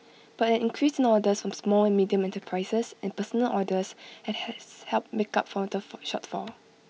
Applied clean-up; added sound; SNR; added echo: none; none; none; none.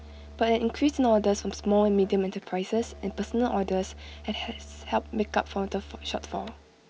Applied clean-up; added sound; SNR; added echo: none; Musical instrument; 17 dB; none.